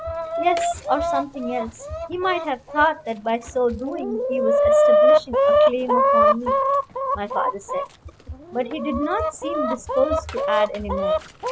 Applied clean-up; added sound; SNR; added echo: none; Chicken, rooster; -5 dB; none.